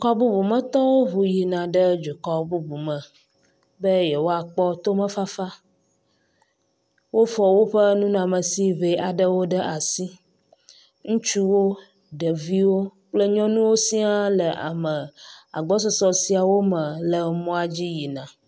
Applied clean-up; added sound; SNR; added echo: none; none; none; none.